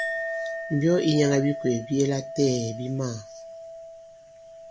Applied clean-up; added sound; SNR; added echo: none; Chink, clink; 9 dB; none.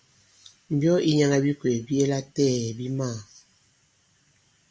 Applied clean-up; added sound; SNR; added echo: none; none; none; none.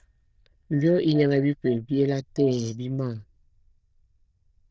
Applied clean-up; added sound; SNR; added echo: neural diffusion model UNIVERSE++.